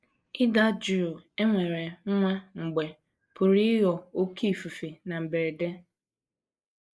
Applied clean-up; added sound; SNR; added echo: neural mask model Resemble Enhance denoiser.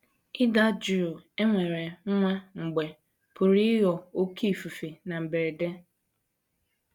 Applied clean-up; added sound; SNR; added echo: none; none; none; none.